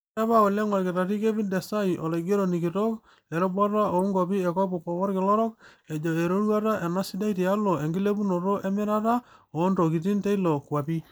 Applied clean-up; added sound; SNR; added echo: neural mask model Resemble Enhance denoiser.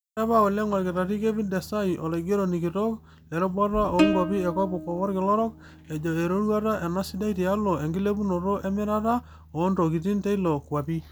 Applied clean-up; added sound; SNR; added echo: none; Plucked string instrument; 6 dB; none.